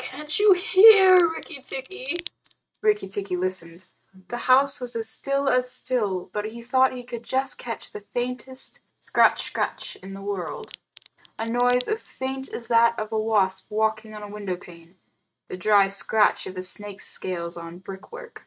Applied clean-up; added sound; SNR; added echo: neural mask model RNNoise.